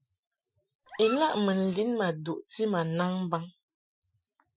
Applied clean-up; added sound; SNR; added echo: classical method Wiener filter.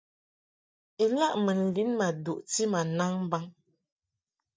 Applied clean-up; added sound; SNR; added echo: neural mask model DeepFilterNet 3.